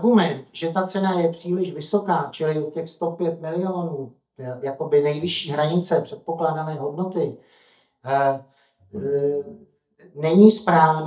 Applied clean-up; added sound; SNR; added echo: neural mask model DeepFilterNet 3.